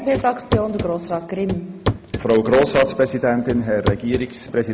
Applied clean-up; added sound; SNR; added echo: none; Walk, footsteps / Run / Wood; 7 dB; none.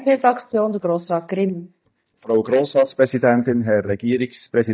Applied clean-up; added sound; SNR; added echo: neural mask model DeepFilterNet 3.